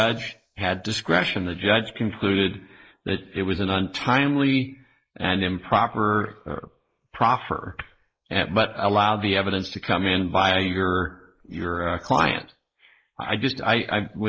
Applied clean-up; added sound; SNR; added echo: neural mask model Resemble Enhance denoiser.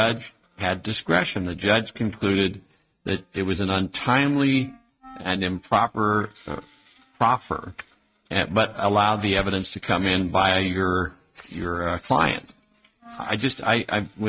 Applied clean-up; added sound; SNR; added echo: neural mask model RNNoise.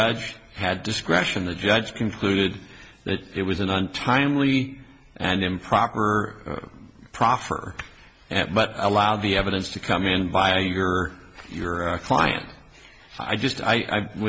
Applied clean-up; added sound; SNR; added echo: none; none; none; none.